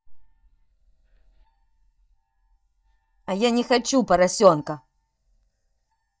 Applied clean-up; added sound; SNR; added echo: neural mask model DeepFilterNet 3.